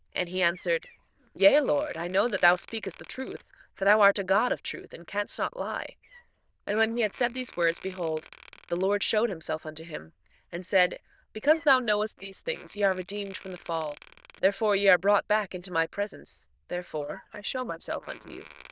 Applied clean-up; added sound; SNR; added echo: neural diffusion model UNIVERSE++.